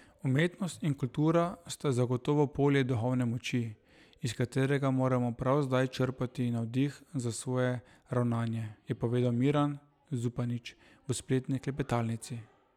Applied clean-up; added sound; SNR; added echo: none; none; none; none.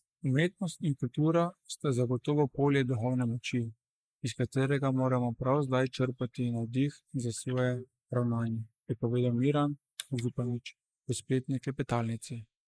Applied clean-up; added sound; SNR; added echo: neural mask model Resemble Enhance denoiser.